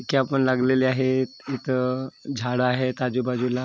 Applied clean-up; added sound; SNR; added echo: none; none; none; none.